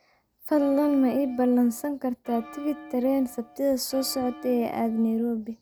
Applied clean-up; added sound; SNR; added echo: none; Bell; 19 dB; none.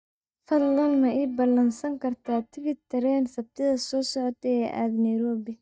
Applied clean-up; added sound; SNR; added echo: neural mask model DeepFilterNet 3.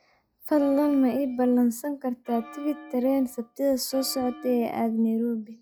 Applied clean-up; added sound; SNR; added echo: classical method log-MMSE.